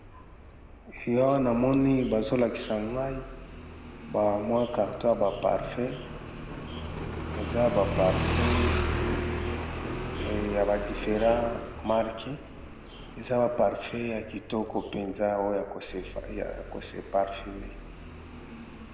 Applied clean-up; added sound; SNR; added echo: none; Motorcycle; 6 dB; reverberation time 1.4 s.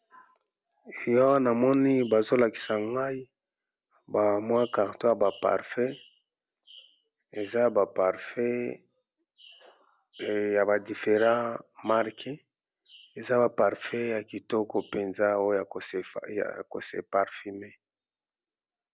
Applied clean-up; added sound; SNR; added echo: none; none; none; none.